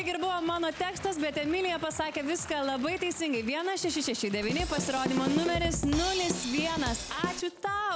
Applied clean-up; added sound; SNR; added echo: none; Drum kit; 3 dB; none.